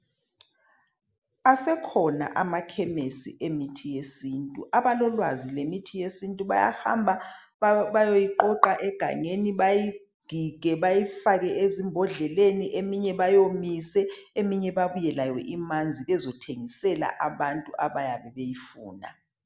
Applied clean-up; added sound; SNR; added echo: none; none; none; none.